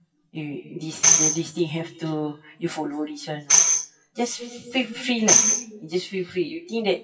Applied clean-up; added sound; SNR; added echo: classical method WPE with log-MMSE.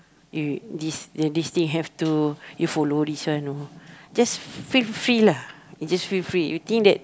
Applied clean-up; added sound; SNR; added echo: none; none; none; none.